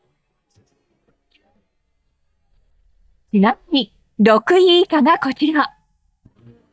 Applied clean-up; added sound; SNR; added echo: neural mask model DeepFilterNet 3.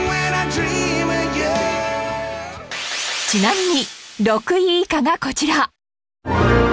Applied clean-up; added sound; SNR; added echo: none; none; none; none.